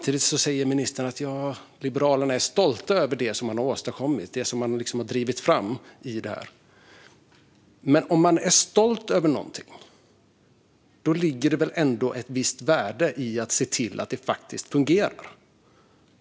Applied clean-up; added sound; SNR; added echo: none; none; none; none.